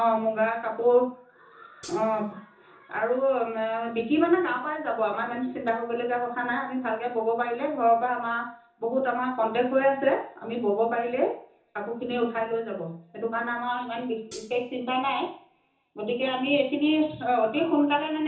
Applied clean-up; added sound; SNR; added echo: none; Hi-hat; 20 dB; reverberation time 0.6 s.